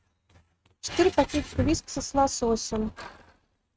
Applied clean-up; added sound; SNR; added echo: neural mask model RNNoise.